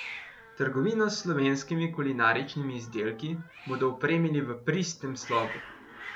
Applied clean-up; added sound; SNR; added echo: none; Hiss; 17 dB; none.